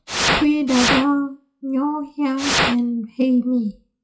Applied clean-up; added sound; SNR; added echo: classical method WPE with log-MMSE.